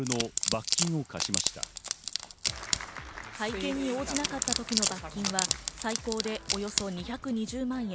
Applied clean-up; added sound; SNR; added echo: none; Wood; -1 dB; none.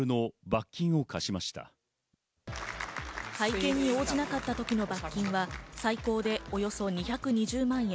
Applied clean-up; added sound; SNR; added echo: none; none; none; none.